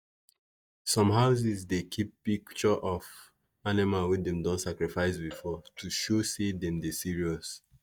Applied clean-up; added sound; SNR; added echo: neural mask model DeepFilterNet 3.